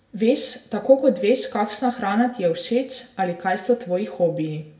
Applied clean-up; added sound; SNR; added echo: none; none; none; reverberation time 0.5 s.